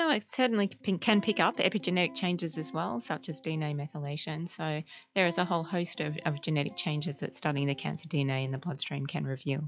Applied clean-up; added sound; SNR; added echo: classical method log-MMSE.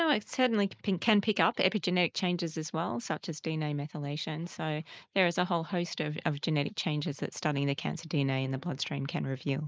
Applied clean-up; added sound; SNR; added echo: neural mask model Resemble Enhance denoiser.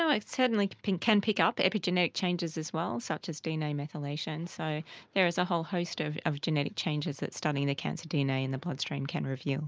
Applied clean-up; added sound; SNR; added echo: none; none; none; none.